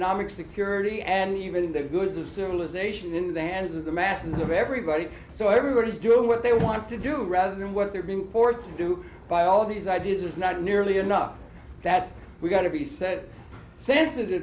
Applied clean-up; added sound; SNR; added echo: none; none; none; none.